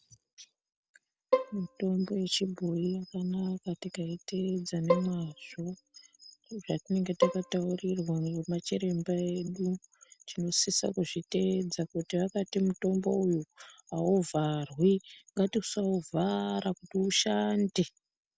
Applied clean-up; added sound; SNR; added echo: none; Bowed string instrument; 4 dB; none.